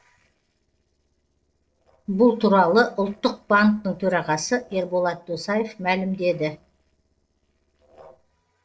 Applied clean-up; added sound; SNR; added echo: neural separator model SepFormer DNS4.